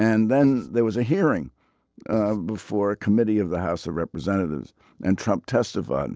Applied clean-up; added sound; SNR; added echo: neural separator model SepFormer DNS4.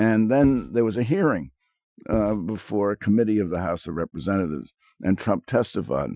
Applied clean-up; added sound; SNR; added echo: classical method Wiener filter.